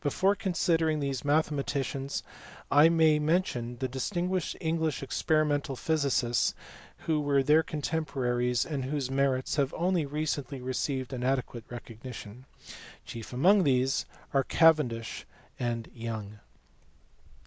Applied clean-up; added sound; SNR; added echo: none; none; none; none.